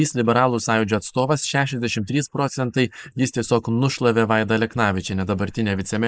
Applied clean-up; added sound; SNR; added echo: neural mask model Resemble Enhance denoiser.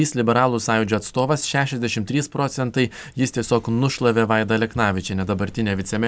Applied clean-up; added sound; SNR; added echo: none; none; none; none.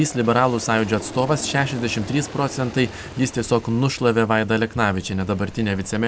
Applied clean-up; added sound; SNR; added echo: none; Aircraft; 16 dB; none.